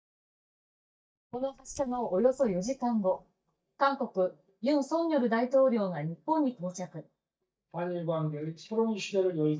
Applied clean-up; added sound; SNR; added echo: neural mask model DeepFilterNet 3.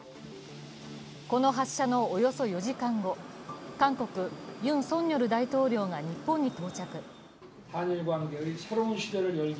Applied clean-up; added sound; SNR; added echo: none; none; none; none.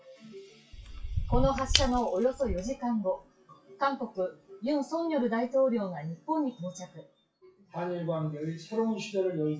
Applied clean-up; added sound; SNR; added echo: classical method WPE with log-MMSE.